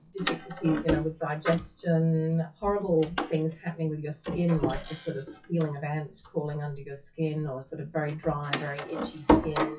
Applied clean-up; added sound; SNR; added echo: classical method WPE with log-MMSE.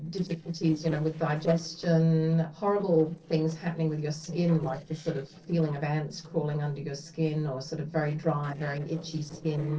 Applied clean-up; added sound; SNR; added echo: neural separator model SepFormer DNS4.